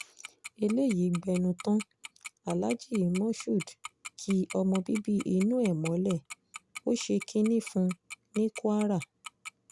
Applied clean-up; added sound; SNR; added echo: none; Tick-tock; 17 dB; none.